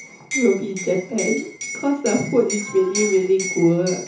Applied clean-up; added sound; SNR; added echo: none; Liquid; 10 dB; reverberation time 0.6 s.